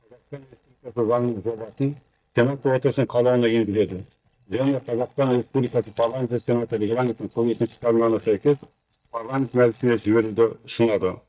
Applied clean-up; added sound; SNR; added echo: neural mask model DeepFilterNet 3.